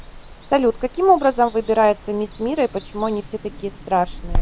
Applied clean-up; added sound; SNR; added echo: none; Water; 9 dB; none.